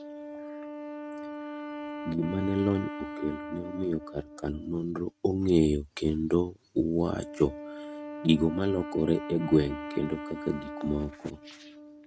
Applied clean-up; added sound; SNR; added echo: neural mask model RNNoise.